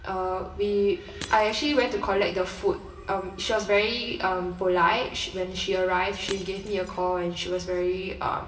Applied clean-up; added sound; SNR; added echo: none; Shatter / Crushing; 19 dB; reverberation time 1.0 s.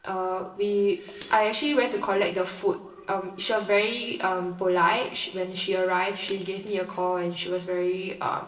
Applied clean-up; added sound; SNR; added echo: neural separator model SepFormer DNS4.